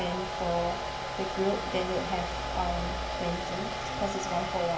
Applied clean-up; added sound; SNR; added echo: none; Domestic sounds, home sounds; 2 dB; reverberation time 0.3 s.